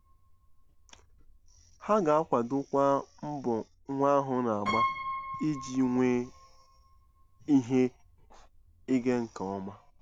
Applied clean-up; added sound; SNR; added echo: none; Piano; 11 dB; none.